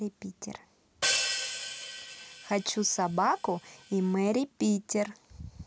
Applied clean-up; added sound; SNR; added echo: none; Hi-hat; 4 dB; none.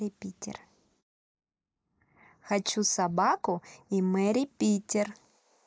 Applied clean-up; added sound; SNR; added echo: neural mask model Resemble Enhance denoiser.